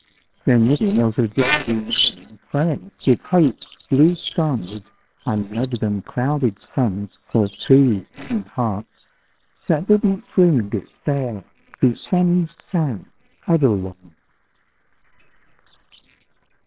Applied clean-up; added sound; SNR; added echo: neural separator model SepFormer WHAMR!.